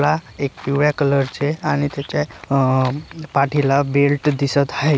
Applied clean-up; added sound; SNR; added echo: none; none; none; none.